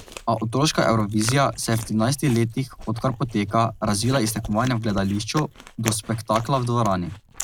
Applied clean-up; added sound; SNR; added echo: none; Chewing, mastication; 15 dB; none.